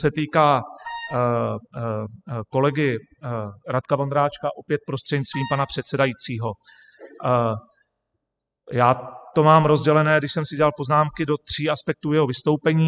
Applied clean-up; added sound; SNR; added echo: classical method spectral subtraction.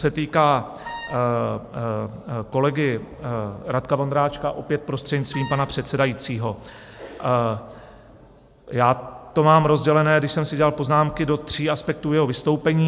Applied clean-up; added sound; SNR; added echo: none; Wind instrument, woodwind instrument; 14 dB; none.